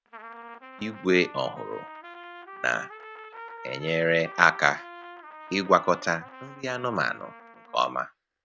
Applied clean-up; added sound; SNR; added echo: none; Trumpet; 16 dB; none.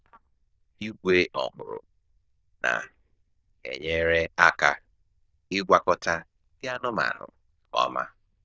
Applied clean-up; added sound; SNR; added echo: neural diffusion model UNIVERSE++.